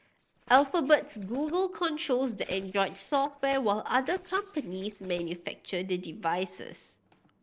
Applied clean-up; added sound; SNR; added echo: neural separator model SepFormer DNS4.